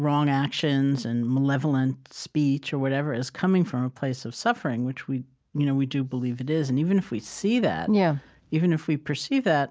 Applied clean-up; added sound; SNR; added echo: none; none; none; none.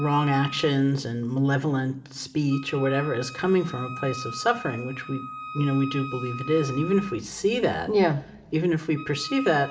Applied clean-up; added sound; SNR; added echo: none; Wind instrument, woodwind instrument; 14 dB; reverberation time 1.1 s.